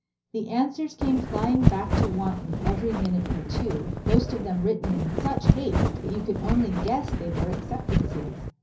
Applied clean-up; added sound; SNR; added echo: none; Wind; -2 dB; reverberation time 0.5 s.